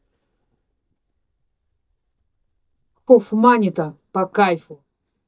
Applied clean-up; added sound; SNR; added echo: neural mask model DeepFilterNet 3.